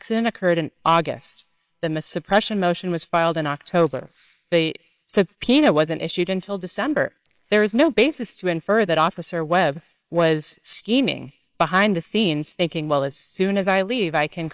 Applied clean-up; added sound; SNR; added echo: neural separator model SepFormer WHAMR!.